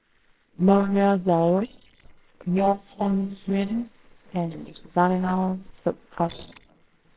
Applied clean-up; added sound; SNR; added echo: neural separator model SepFormer WHAMR!.